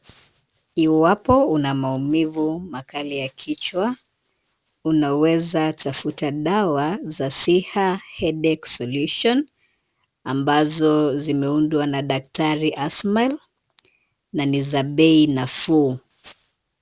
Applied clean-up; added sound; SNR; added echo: none; none; none; none.